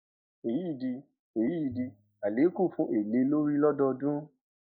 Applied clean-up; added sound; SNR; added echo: neural mask model DeepFilterNet 3.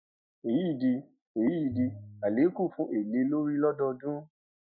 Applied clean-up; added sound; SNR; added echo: classical method Wiener filter.